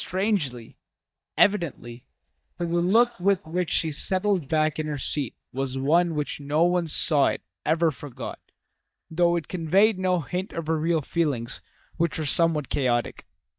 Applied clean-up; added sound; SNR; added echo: neural mask model DeepFilterNet 3.